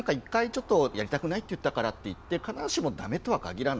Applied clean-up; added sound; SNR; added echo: none; Aircraft; 19 dB; none.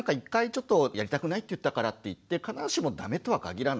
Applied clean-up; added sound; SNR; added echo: none; none; none; none.